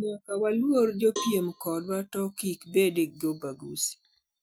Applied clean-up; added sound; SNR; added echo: none; Cowbell; 13 dB; none.